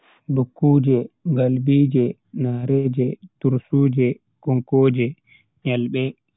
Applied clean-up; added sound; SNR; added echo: none; none; none; none.